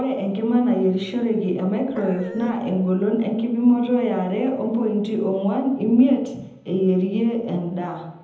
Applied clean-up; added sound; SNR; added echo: none; Dog; 15 dB; reverberation time 0.8 s.